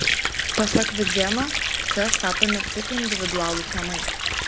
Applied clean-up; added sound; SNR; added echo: none; Sink (filling or washing) / Water; -3 dB; none.